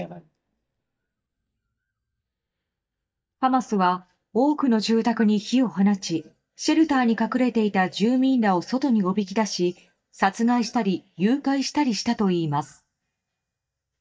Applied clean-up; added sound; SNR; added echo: neural mask model DeepFilterNet 3.